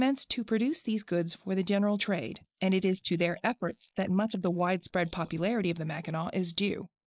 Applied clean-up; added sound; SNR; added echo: neural mask model Resemble Enhance denoiser.